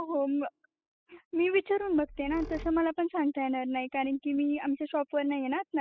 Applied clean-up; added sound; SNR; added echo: classical method spectral subtraction.